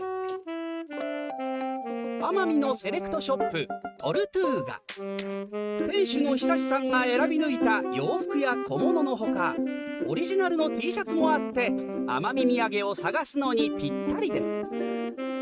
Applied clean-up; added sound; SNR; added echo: neural mask model RNNoise.